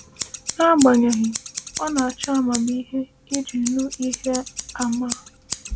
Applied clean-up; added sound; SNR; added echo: none; Scissors; 10 dB; none.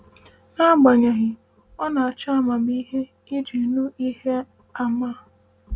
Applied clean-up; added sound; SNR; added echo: none; none; none; none.